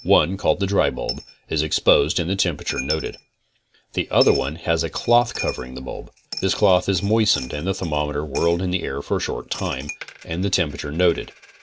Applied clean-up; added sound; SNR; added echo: none; Coin (dropping); 15 dB; none.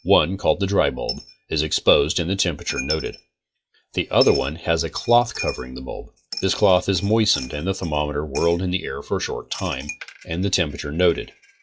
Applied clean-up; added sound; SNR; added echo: classical method log-MMSE.